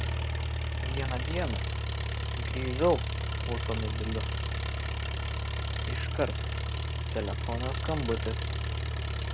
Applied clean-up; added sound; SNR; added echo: none; Engine; -5 dB; none.